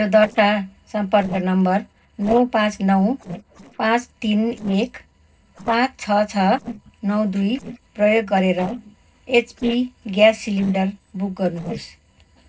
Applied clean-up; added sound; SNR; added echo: neural separator model SepFormer DNS4.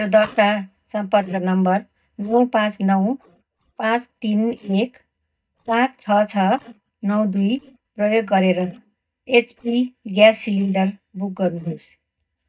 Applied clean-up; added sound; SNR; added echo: neural mask model DeepFilterNet 3.